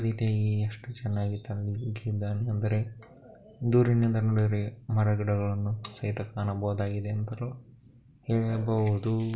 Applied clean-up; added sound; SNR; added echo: none; none; none; none.